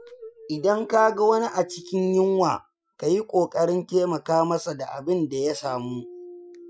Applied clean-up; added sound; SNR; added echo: classical method Wiener filter.